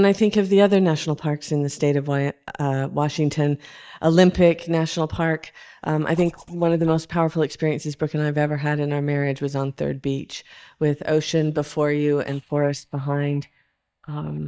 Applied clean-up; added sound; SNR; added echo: neural mask model DeepFilterNet 3.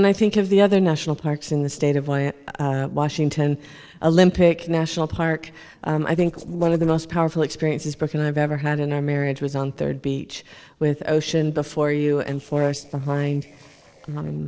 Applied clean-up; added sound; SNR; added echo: neural separator model SepFormer DNS4.